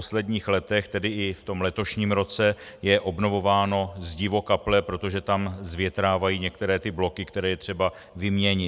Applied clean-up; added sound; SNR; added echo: none; none; none; none.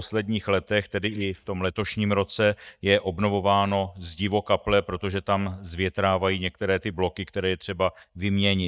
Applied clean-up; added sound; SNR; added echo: neural mask model DeepFilterNet 3.